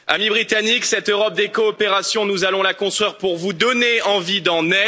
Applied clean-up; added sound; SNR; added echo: none; none; none; none.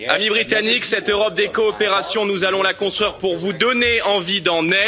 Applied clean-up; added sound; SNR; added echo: none; Fart; 15 dB; none.